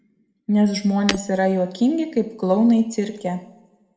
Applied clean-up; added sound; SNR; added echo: none; Shatter; 12 dB; reverberation time 0.7 s.